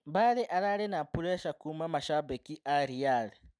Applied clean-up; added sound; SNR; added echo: none; none; none; none.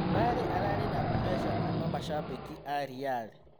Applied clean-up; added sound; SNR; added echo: none; Wild animals; -3 dB; none.